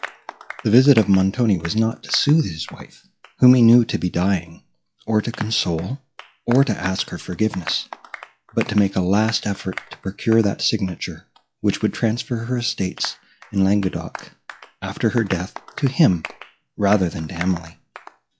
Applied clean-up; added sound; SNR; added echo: classical method log-MMSE.